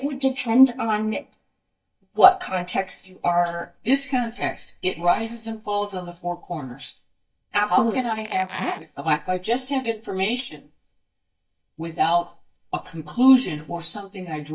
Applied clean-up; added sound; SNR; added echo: neural mask model DeepFilterNet 3.